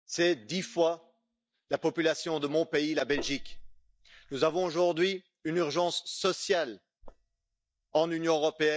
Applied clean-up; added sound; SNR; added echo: neural mask model DeepFilterNet 3.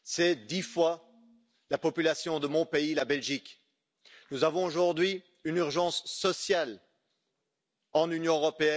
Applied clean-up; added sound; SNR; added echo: none; none; none; none.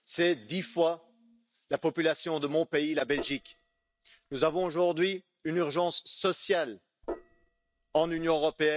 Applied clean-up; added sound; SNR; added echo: neural mask model RNNoise.